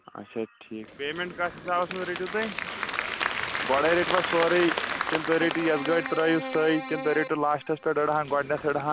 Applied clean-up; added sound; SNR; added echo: none; Applause + Keyboard (musical); 6 dB; none.